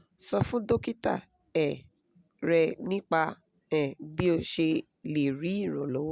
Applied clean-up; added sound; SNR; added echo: none; none; none; none.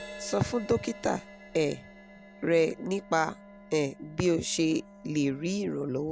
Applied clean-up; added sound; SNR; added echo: none; Crash cymbal + Wind instrument, woodwind instrument; 18 dB; none.